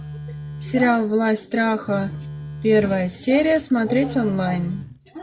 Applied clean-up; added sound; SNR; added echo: none; Telephone; 14 dB; none.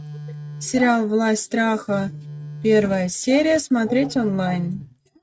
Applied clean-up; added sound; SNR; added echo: neural mask model RNNoise.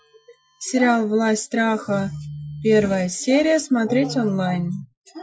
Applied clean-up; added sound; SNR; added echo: classical method Wiener filter.